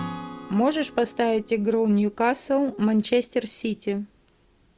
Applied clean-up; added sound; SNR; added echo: none; Acoustic guitar / Strum; 18 dB; none.